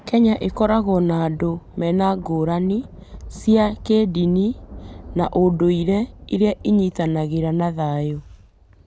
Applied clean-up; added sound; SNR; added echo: none; Thunder; 18 dB; none.